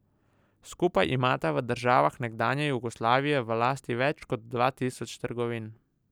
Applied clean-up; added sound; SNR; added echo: none; none; none; none.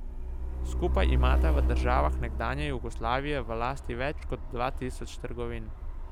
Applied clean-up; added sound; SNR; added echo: none; Truck; -4 dB; none.